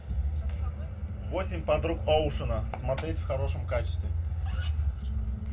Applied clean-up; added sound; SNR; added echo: none; none; none; reverberation time 0.2 s.